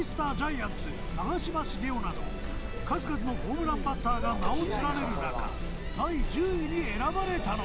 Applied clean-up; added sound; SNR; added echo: none; Chatter; 1 dB; none.